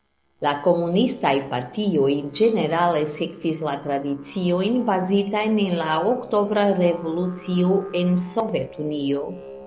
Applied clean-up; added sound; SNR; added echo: neural separator model SepFormer DNS4.